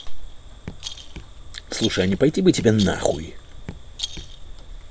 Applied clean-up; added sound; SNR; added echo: none; Rattle + Raindrop / Drip; 14 dB; none.